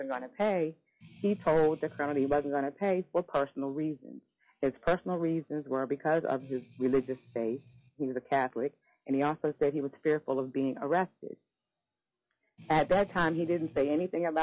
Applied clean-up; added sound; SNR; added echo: classical method log-MMSE.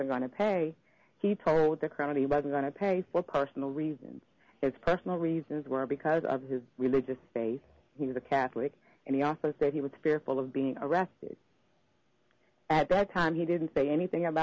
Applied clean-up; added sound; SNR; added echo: none; none; none; none.